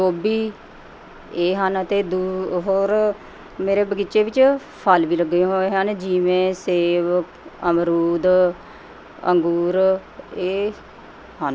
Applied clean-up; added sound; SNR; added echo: none; none; none; none.